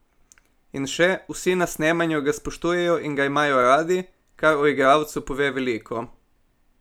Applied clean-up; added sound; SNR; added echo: none; none; none; none.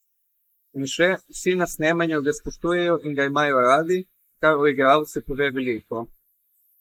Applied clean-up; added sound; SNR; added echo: neural mask model Resemble Enhance denoiser.